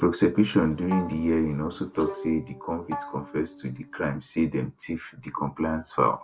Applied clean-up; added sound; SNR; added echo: none; Bowed string instrument + Bowed string instrument; 13 dB; none.